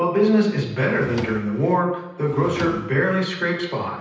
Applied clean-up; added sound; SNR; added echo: none; Drawer open or close; 16 dB; reverberation time 0.9 s.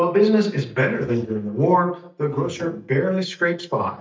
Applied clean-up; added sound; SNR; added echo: neural mask model DeepFilterNet 3.